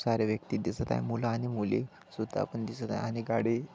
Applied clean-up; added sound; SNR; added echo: none; none; none; none.